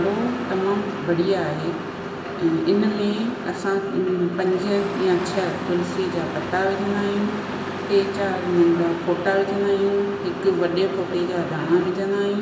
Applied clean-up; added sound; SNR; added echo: none; Engine starting; 12 dB; reverberation time 1.1 s.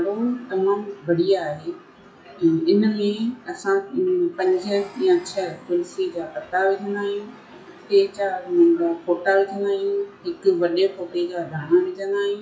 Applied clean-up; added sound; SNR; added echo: classical method WPE with log-MMSE.